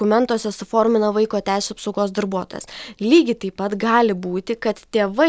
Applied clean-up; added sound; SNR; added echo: none; none; none; none.